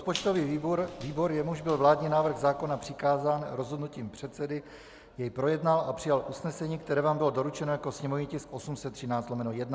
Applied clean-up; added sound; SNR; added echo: none; Squeak; 17 dB; none.